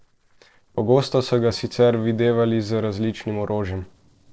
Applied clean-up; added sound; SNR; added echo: neural separator model SepFormer DNS4.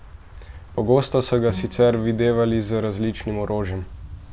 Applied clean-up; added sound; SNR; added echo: none; Wind + Bowed string instrument; 15 dB; none.